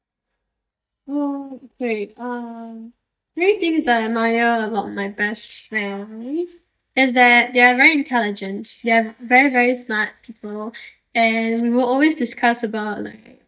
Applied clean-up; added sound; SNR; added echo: neural mask model DeepFilterNet 3.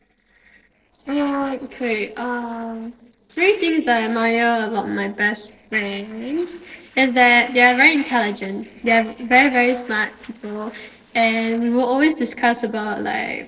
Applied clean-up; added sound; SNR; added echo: neural separator model SepFormer DNS4.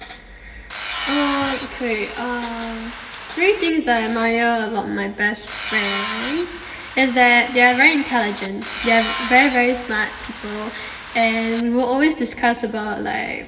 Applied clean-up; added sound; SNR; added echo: none; Tools; 10 dB; reverberation time 2.2 s.